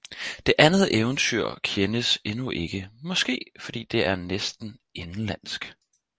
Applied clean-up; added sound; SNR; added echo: none; none; none; none.